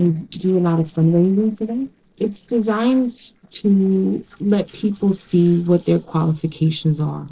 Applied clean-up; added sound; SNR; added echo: neural separator model SepFormer DNS4.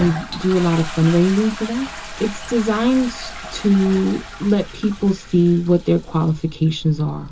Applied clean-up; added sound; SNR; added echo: none; Toilet flush; 14 dB; reverberation time 0.2 s.